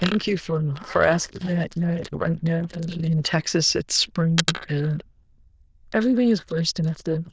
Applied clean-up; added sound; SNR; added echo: neural diffusion model UNIVERSE++.